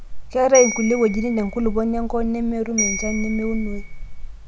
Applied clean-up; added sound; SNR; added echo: none; Fire + Bell; 6 dB; none.